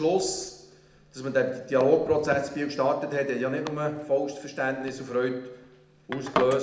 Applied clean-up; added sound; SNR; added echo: none; Domestic sounds, home sounds; 13 dB; reverberation time 0.8 s.